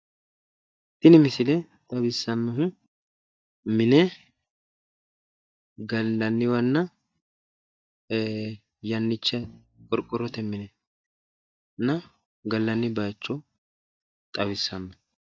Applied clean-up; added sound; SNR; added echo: neural mask model DeepFilterNet 3.